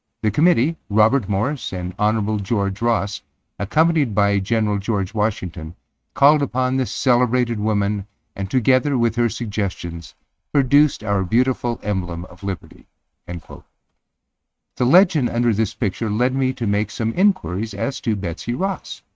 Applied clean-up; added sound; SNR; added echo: neural mask model RNNoise.